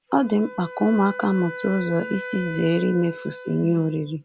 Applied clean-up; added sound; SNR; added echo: none; Wind instrument, woodwind instrument; 14 dB; none.